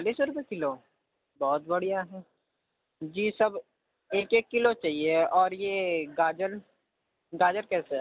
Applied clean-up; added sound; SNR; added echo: none; none; none; none.